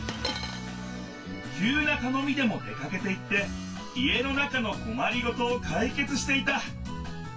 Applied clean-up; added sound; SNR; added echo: none; Coin (dropping); 6 dB; reverberation time 0.1 s.